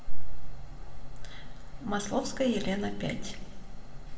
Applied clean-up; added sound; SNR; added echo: none; none; none; reverberation time 1.8 s.